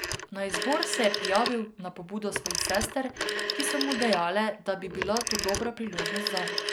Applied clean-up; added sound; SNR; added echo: none; Telephone; 2 dB; none.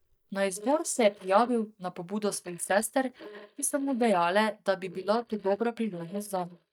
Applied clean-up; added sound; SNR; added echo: neural mask model DeepFilterNet 3.